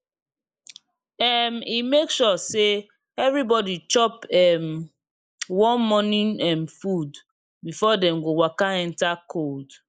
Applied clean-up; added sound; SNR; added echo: neural mask model Resemble Enhance denoiser.